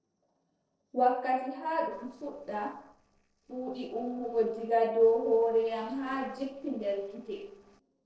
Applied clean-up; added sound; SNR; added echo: neural separator model SepFormer DNS4.